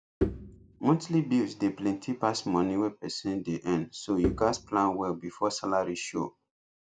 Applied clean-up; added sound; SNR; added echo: none; Bowed string instrument; 7 dB; none.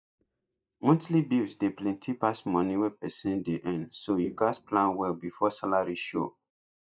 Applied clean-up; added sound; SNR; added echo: neural mask model DeepFilterNet 3.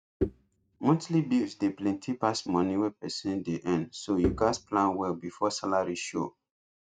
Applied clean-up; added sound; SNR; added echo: neural mask model RNNoise.